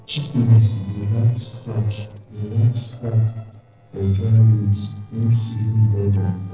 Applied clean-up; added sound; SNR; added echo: neural separator model SepFormer DNS4.